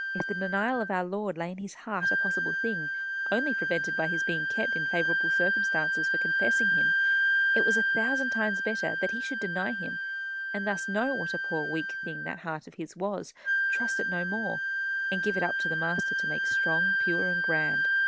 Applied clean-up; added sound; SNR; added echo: none; Wind instrument, woodwind instrument; -5 dB; none.